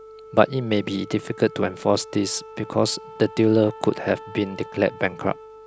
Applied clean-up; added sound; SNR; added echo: none; Wind instrument, woodwind instrument; 18 dB; none.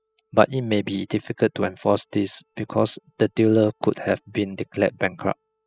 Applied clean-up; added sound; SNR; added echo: classical method spectral subtraction.